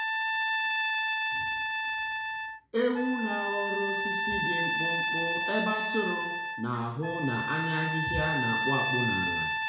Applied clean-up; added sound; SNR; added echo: none; Trumpet; -2 dB; reverberation time 0.6 s.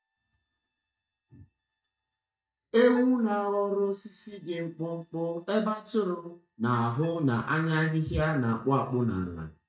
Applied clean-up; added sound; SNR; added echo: neural mask model DeepFilterNet 3.